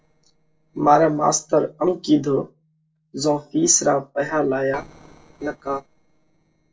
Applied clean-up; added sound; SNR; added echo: neural separator model SepFormer DNS4.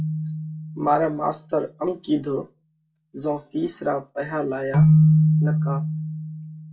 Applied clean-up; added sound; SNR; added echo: none; Keyboard (musical); -4 dB; reverberation time 0.2 s.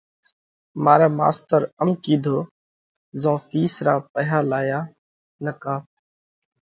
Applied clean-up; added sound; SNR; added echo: none; none; none; none.